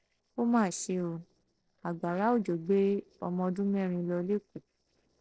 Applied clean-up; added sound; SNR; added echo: neural separator model SepFormer DNS4.